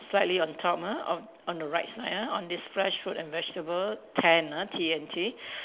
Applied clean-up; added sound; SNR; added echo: none; none; none; none.